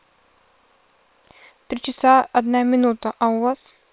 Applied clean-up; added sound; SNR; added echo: neural separator model SepFormer WHAM!.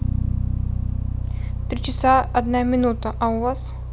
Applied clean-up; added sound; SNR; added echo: none; Bass guitar; 2 dB; none.